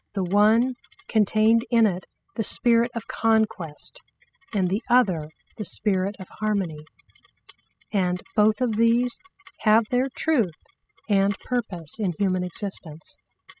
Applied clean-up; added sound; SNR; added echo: classical method spectral subtraction.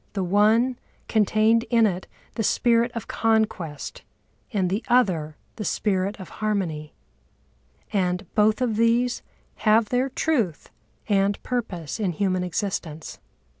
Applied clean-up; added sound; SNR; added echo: none; none; none; none.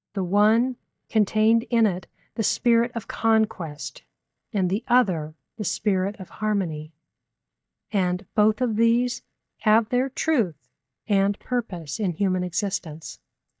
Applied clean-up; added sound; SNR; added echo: neural mask model DeepFilterNet 3.